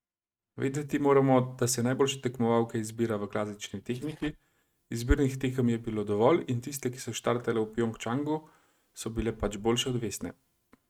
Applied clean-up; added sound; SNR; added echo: neural mask model RNNoise.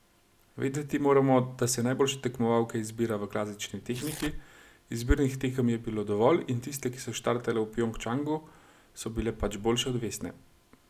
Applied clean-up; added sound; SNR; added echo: none; Tearing; 15 dB; none.